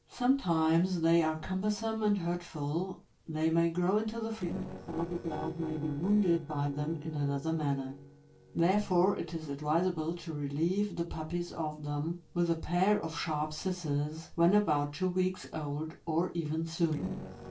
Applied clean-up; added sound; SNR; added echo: neural separator model SepFormer DNS4.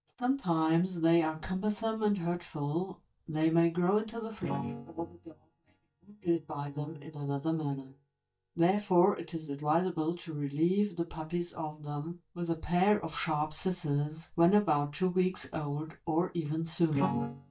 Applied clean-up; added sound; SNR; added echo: neural mask model DeepFilterNet 3.